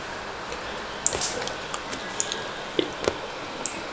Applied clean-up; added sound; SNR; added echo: none; none; none; none.